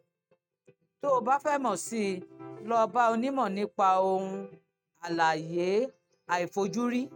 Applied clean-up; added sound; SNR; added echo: neural mask model RNNoise.